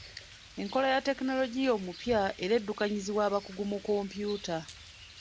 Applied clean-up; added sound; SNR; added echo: none; Rain; 18 dB; none.